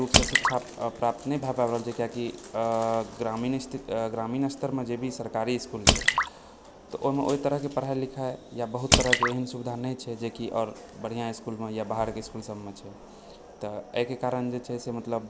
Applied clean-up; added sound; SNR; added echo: none; Drip / Splash, splatter; -2 dB; none.